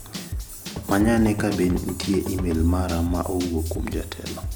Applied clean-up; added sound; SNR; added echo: none; Drum / Drum kit + Drum / Drum kit; 8 dB; none.